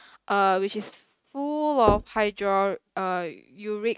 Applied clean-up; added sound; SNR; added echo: neural mask model RNNoise.